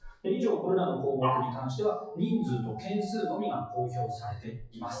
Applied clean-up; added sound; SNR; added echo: classical method WPE with log-MMSE.